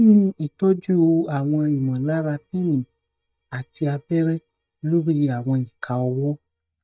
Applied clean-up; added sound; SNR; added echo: neural mask model DeepFilterNet 3.